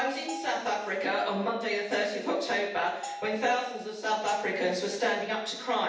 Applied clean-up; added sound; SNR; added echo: none; Bell; 14 dB; reverberation time 0.9 s.